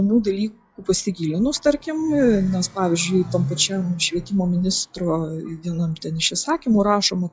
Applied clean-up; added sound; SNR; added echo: classical method log-MMSE.